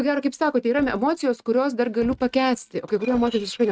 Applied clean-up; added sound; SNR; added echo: neural mask model RNNoise.